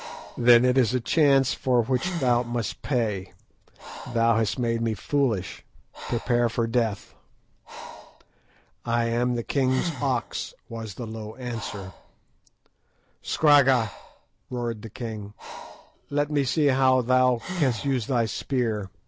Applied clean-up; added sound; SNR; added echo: none; Breathing; 15 dB; none.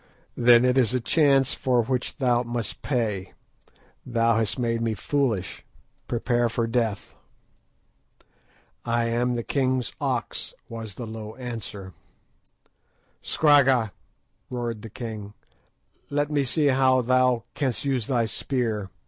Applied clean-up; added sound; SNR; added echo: none; none; none; none.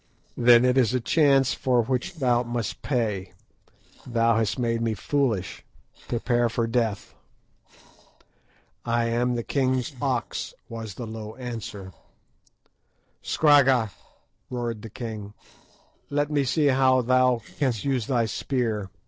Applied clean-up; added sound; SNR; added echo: neural separator model SepFormer DNS4.